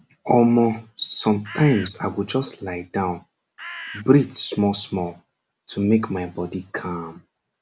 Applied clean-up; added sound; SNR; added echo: none; Bird; 12 dB; none.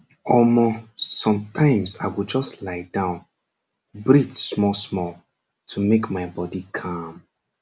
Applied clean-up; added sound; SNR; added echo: none; none; none; none.